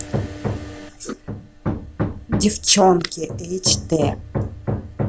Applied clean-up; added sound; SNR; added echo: none; Hammer; 4 dB; none.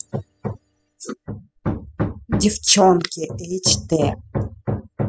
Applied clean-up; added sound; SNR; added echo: classical method spectral subtraction.